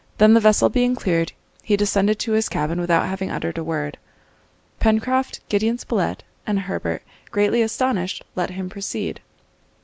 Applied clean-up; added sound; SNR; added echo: none; none; none; none.